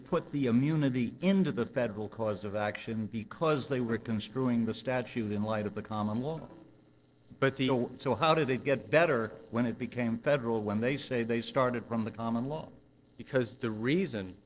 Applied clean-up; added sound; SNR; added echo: neural separator model SepFormer DNS4.